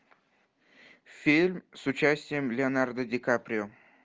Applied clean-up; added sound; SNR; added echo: none; none; none; none.